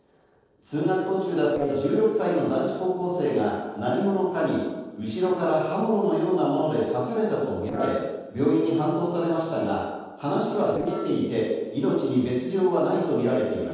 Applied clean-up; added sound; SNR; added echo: neural separator model SepFormer DNS4.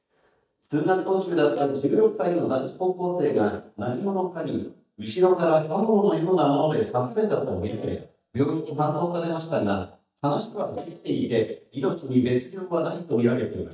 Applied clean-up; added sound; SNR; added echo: neural mask model DeepFilterNet 3.